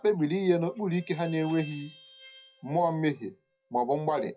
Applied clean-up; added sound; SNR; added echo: classical method WPE with log-MMSE.